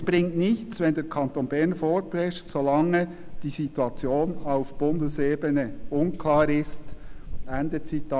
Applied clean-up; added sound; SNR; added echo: none; Thunder / Wind / Bird vocalization, bird call, bird song; 7 dB; none.